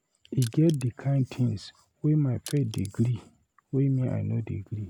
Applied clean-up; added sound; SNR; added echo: none; Crushing; 19 dB; none.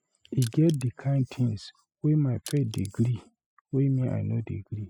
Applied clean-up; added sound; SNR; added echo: classical method spectral subtraction.